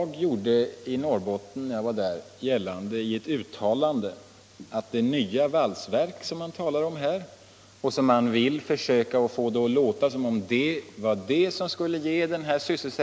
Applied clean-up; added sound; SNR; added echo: none; none; none; none.